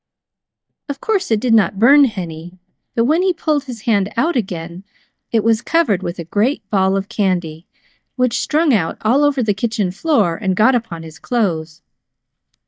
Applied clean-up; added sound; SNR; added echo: neural mask model DeepFilterNet 3.